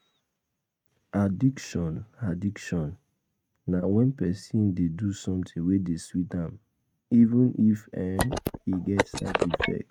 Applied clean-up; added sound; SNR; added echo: neural mask model RNNoise.